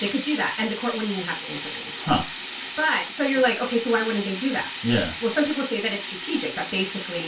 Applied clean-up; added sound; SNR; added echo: none; Sink (filling or washing); 9 dB; reverberation time 0.2 s.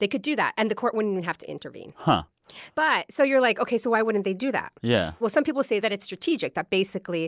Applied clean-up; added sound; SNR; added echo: none; none; none; none.